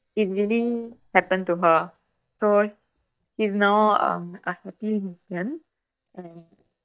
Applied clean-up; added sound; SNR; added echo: neural mask model DeepFilterNet 3.